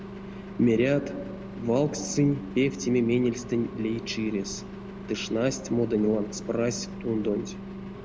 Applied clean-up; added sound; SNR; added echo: none; Engine; 11 dB; none.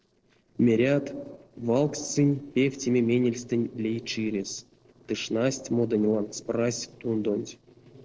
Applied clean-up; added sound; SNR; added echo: neural separator model SepFormer DNS4.